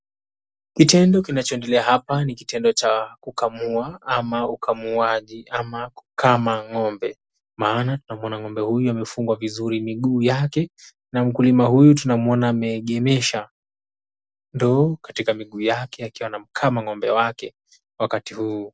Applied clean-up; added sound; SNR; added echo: none; none; none; none.